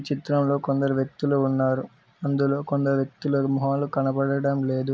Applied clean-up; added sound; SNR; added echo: none; none; none; none.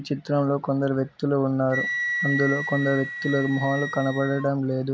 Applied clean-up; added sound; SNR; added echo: none; Wind instrument, woodwind instrument; 7 dB; none.